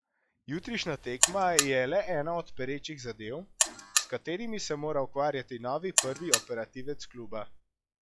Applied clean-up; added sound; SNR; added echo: classical method log-MMSE.